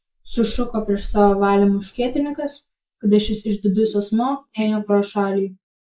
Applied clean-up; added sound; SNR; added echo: neural mask model Resemble Enhance denoiser.